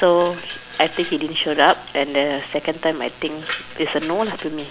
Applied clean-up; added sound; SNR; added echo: none; Glass; 16 dB; none.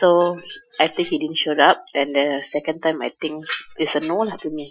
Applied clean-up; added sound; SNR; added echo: classical method Wiener filter.